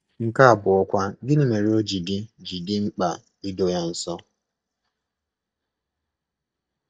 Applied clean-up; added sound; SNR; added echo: neural mask model DeepFilterNet 3.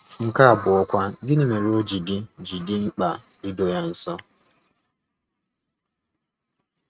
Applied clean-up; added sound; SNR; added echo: neural mask model RNNoise.